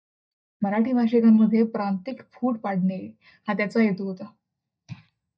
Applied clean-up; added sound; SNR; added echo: neural mask model DeepFilterNet 3.